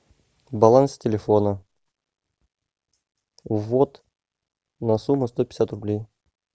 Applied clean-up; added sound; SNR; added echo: none; none; none; none.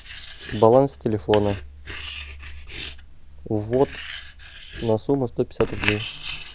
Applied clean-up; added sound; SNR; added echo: none; Writing; 9 dB; none.